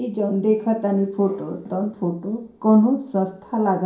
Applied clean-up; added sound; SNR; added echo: none; none; none; reverberation time 0.5 s.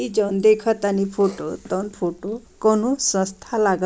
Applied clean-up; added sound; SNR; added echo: none; none; none; none.